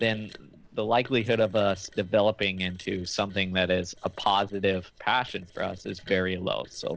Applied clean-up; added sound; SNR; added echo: neural separator model SepFormer DNS4.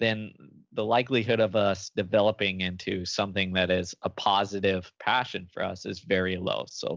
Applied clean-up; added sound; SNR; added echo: none; none; none; none.